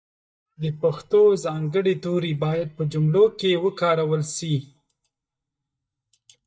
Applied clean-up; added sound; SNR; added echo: neural mask model DeepFilterNet 3.